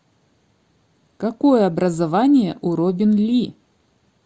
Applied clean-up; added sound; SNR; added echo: none; none; none; none.